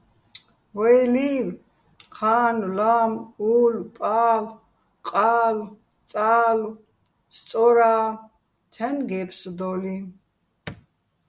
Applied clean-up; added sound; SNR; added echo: none; none; none; none.